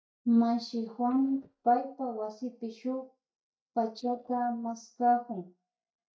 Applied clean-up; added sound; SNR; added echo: neural mask model DeepFilterNet 3.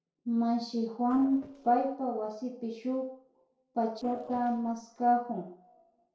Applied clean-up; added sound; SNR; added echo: neural separator model SepFormer DNS4.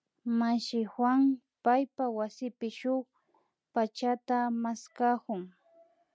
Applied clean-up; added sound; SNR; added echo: none; none; none; none.